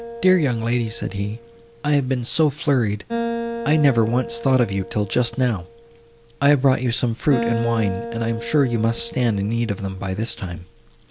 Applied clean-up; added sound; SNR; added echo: none; Acoustic guitar; 11 dB; none.